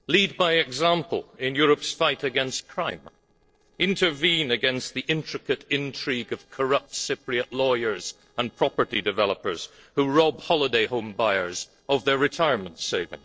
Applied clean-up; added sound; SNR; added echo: neural separator model SepFormer DNS4.